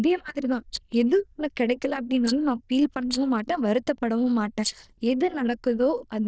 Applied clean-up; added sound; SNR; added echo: neural diffusion model UNIVERSE++.